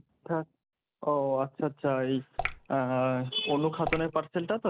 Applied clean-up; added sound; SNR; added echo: none; Drip / Water; 3 dB; none.